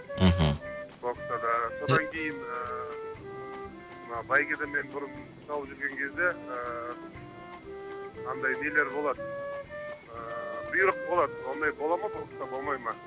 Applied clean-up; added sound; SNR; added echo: none; Wind instrument, woodwind instrument; 9 dB; none.